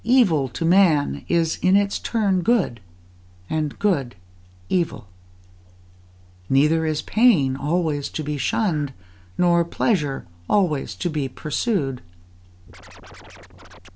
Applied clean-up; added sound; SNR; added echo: none; Breathing + Scratching (performance technique); 20 dB; none.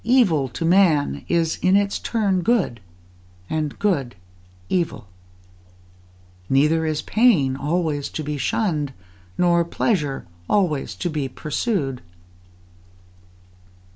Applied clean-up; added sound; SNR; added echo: none; none; none; none.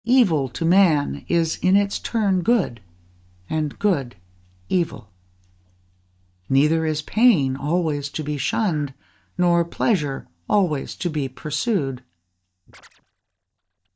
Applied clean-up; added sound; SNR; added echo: neural mask model DeepFilterNet 3.